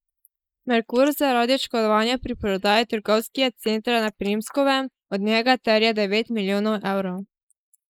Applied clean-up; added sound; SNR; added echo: neural mask model Resemble Enhance denoiser.